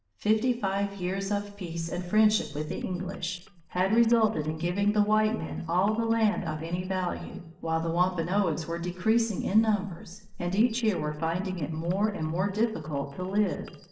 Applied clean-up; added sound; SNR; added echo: neural separator model SepFormer DNS4.